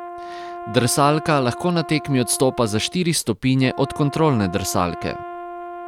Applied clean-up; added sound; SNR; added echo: none; Brass instrument; 13 dB; none.